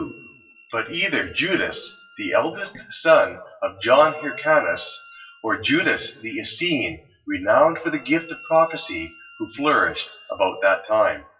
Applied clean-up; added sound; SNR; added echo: classical method WPE with log-MMSE.